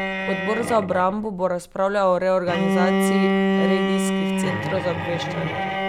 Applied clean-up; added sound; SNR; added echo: none; Bowed string instrument; -1 dB; none.